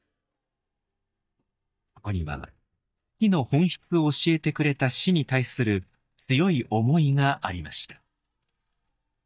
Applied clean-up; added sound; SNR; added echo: neural mask model DeepFilterNet 3.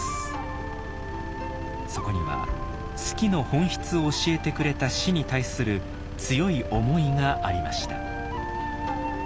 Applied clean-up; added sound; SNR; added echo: none; Engine; 8 dB; none.